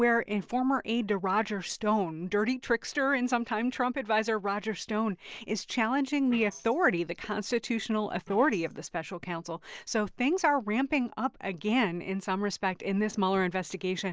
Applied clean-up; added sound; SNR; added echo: neural separator model SepFormer DNS4.